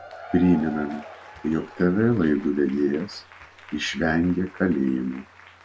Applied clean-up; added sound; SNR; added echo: none; Applause / Crowd / Cheering; 19 dB; none.